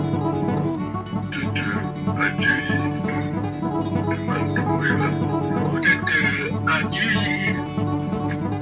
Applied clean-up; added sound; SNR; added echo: none; Acoustic guitar; -2 dB; none.